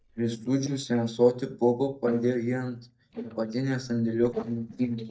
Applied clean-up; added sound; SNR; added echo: neural mask model DeepFilterNet 3.